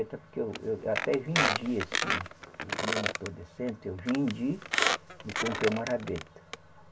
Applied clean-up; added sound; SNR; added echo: none; Squeak; 0 dB; reverberation time 0.1 s.